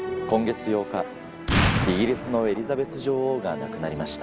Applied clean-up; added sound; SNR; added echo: none; Explosion; 0 dB; none.